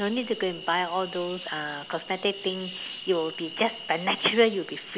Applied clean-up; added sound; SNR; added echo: none; Cricket / Frog; 13 dB; none.